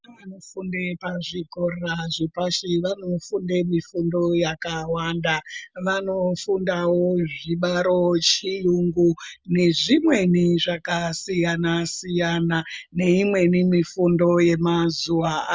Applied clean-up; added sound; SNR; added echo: none; none; none; none.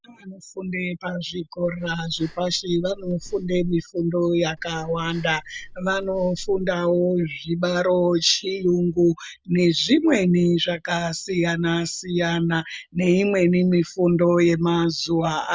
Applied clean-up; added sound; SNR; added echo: none; Breathing; 17 dB; none.